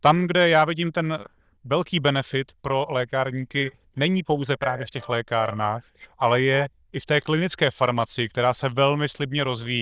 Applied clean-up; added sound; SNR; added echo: neural diffusion model UNIVERSE++.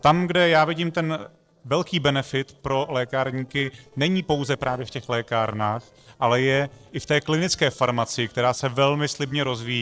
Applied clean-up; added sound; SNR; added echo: neural separator model SepFormer DNS4.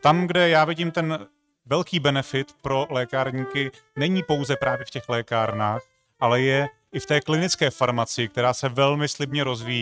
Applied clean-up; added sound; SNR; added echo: neural mask model RNNoise.